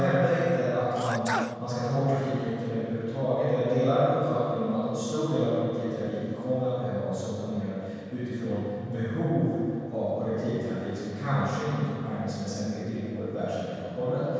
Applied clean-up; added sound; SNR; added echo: none; Sneeze; 9 dB; reverberation time 2.1 s.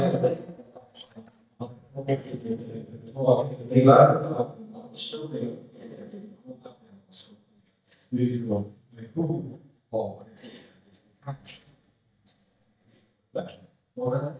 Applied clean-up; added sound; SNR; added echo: neural mask model DeepFilterNet 3.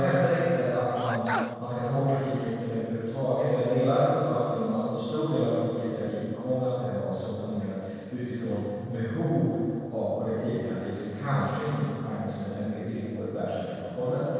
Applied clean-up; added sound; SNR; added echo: neural separator model SepFormer DNS4.